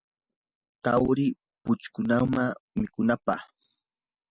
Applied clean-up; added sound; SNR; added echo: none; none; none; none.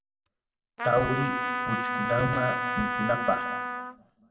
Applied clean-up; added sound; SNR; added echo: none; Trumpet; 0 dB; reverberation time 1.4 s.